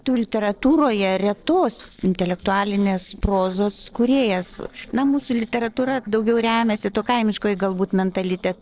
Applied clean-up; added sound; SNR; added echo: neural separator model SepFormer DNS4.